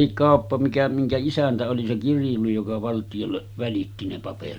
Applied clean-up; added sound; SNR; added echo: none; none; none; none.